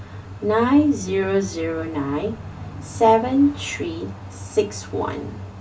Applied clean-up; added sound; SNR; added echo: none; Car passing by; 20 dB; reverberation time 0.2 s.